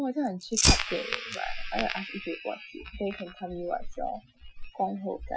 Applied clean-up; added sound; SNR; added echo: classical method Wiener filter.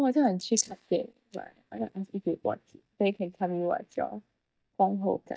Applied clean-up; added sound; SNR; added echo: neural mask model DeepFilterNet 3.